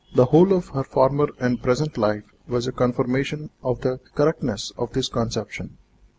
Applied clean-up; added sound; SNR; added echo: none; none; none; none.